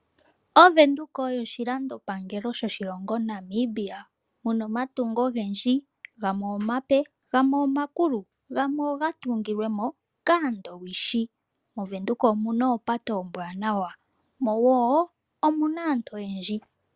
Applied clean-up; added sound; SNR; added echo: none; none; none; none.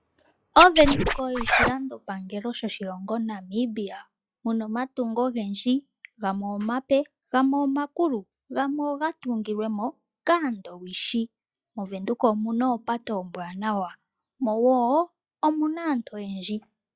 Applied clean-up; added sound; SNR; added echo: classical method log-MMSE.